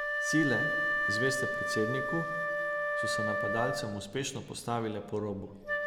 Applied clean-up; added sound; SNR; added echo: none; Wind instrument, woodwind instrument; -2 dB; none.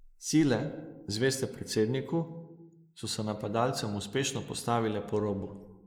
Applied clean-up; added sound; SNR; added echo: neural mask model Resemble Enhance denoiser.